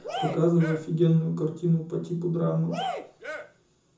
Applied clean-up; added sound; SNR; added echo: none; Cheering; 9 dB; reverberation time 0.5 s.